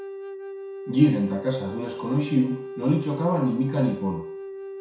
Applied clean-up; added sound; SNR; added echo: none; Wind instrument, woodwind instrument; 11 dB; reverberation time 0.6 s.